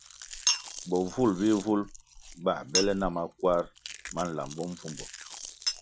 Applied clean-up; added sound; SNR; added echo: none; Chink, clink + Chewing, mastication; 6 dB; none.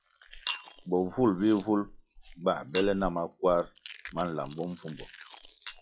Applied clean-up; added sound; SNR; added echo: classical method log-MMSE.